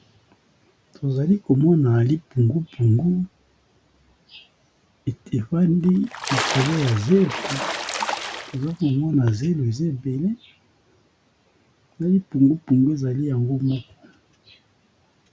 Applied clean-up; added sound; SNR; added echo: none; Splash, splatter; 6 dB; none.